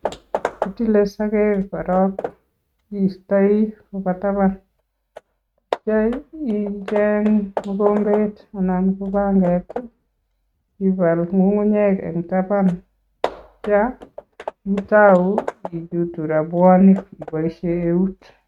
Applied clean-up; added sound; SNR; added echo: neural mask model RNNoise.